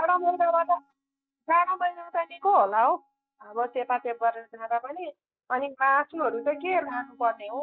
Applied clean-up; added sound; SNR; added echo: neural mask model DeepFilterNet 3.